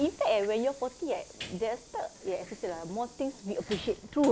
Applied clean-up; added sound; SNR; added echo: none; Train; 17 dB; none.